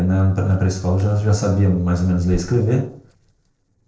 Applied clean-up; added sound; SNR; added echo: neural separator model SepFormer DNS4.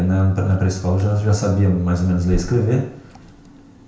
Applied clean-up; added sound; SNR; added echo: none; Liquid; 15 dB; reverberation time 0.5 s.